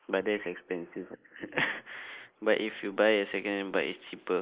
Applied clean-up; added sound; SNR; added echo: neural mask model Resemble Enhance denoiser.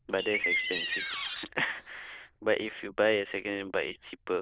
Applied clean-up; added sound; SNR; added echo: neural diffusion model UNIVERSE++.